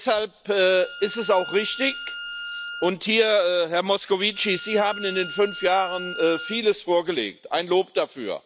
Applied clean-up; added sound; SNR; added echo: none; Bowed string instrument; 12 dB; none.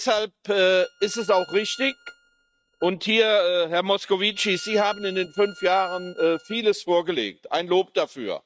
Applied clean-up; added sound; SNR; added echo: neural mask model RNNoise.